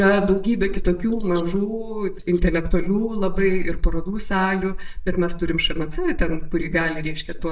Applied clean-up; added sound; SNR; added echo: neural mask model DeepFilterNet 3.